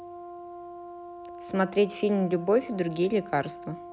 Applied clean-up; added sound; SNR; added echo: none; Brass instrument; 14 dB; none.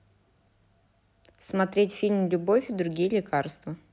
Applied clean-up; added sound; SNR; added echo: none; none; none; none.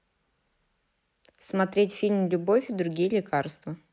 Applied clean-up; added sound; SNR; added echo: neural mask model Resemble Enhance denoiser.